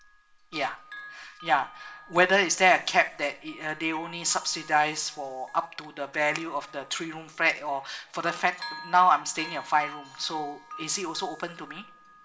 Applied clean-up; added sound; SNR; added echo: none; Bell; 18 dB; reverberation time 1.4 s.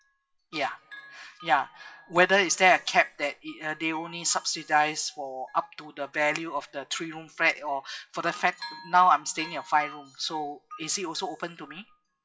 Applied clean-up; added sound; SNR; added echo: classical method WPE with log-MMSE.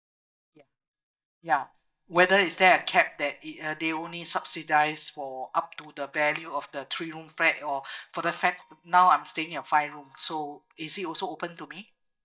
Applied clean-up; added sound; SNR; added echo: neural mask model DeepFilterNet 3.